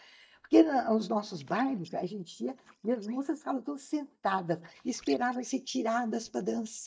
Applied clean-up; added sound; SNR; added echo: neural mask model DeepFilterNet 3.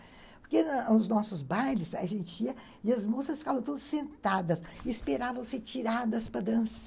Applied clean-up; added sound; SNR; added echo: none; none; none; none.